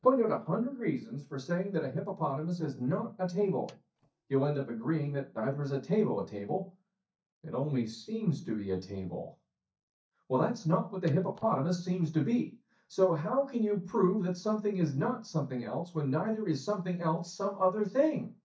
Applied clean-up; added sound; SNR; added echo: neural mask model DeepFilterNet 3.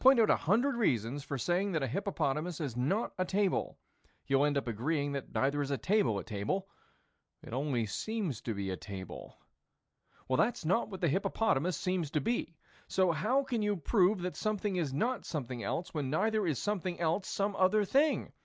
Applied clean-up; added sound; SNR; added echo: none; none; none; none.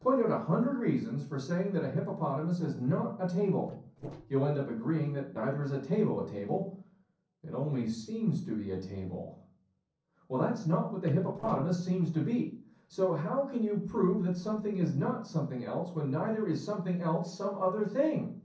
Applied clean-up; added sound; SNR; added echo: neural separator model SepFormer DNS4.